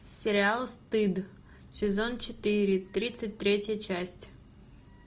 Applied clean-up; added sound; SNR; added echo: none; Tambourine; 12 dB; none.